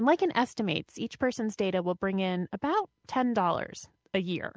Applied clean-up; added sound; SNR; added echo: none; none; none; none.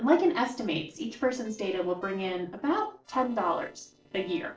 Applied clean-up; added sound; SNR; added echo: neural separator model SepFormer DNS4.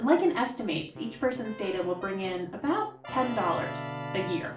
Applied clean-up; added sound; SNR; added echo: none; Keyboard (musical); 11 dB; reverberation time 0.4 s.